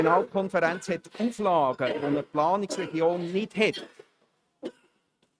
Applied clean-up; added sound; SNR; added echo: neural mask model RNNoise.